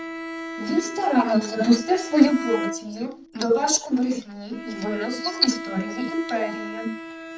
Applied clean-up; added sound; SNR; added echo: none; Bowed string instrument; 10 dB; none.